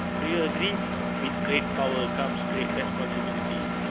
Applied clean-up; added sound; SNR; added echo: none; Engine; -3 dB; none.